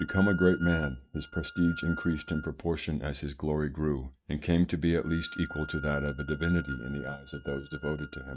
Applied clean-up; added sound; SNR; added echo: neural mask model RNNoise.